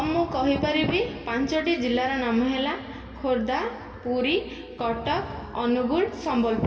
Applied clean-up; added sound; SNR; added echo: none; Drum; 16 dB; reverberation time 2.3 s.